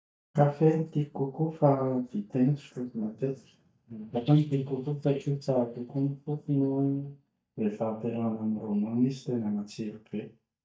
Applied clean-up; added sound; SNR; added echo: neural mask model DeepFilterNet 3.